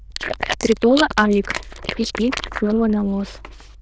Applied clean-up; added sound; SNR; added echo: neural diffusion model UNIVERSE++.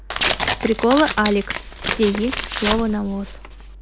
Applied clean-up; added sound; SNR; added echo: none; Tearing; 3 dB; none.